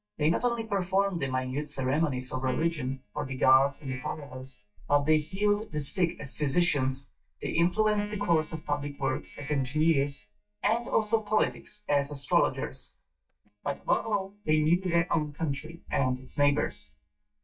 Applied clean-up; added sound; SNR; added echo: neural mask model DeepFilterNet 3.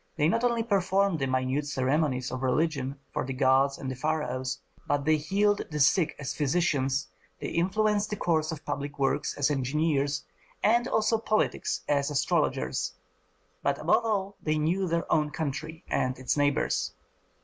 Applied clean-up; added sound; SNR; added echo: none; none; none; none.